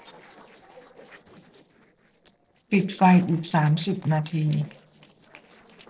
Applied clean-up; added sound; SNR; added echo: neural separator model SepFormer DNS4.